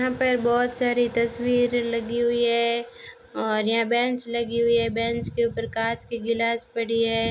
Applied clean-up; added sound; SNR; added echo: none; none; none; none.